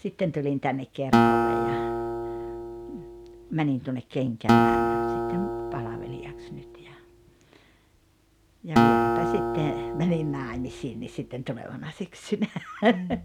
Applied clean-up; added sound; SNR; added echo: none; Acoustic guitar; -5 dB; none.